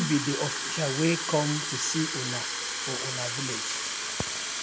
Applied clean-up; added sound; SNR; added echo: none; Fill (with liquid) / Water tap, faucet; 1 dB; none.